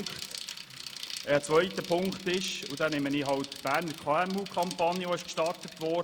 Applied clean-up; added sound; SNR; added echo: none; Bicycle; 12 dB; none.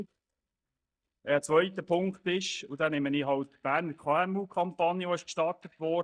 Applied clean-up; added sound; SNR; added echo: neural mask model DeepFilterNet 3.